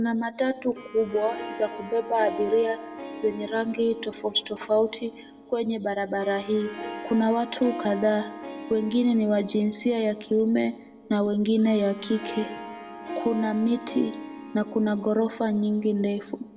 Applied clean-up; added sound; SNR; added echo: none; Harp; 14 dB; reverberation time 1.9 s.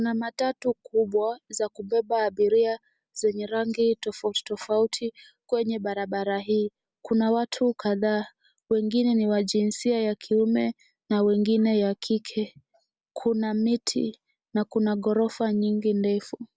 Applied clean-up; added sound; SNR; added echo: none; none; none; none.